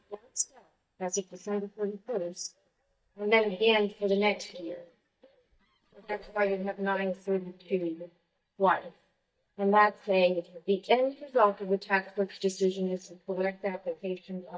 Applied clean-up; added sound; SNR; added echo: neural mask model DeepFilterNet 3.